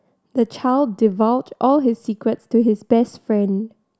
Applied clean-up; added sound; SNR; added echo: none; none; none; none.